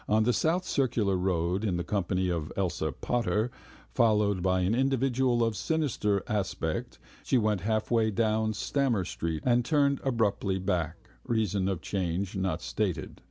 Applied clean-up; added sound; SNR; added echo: none; none; none; none.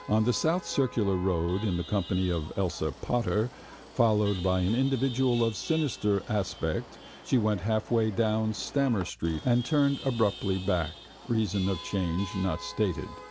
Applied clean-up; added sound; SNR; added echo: none; Chatter / Traffic noise, roadway noise / Vehicle horn, car horn, honking / Engine; 17 dB; none.